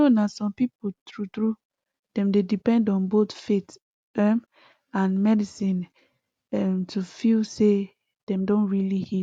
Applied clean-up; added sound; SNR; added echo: none; none; none; none.